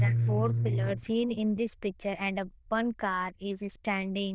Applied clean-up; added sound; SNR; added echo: neural diffusion model UNIVERSE++.